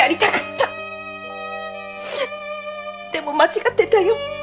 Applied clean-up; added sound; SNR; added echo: none; none; none; none.